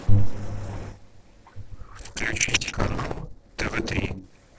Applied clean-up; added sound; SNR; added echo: neural separator model SepFormer DNS4.